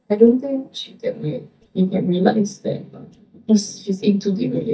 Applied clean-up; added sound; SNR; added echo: neural mask model DeepFilterNet 3.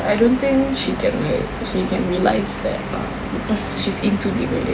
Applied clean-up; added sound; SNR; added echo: none; none; none; none.